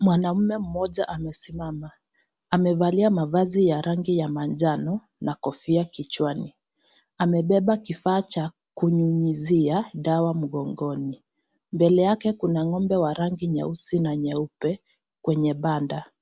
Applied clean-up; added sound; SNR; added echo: none; none; none; none.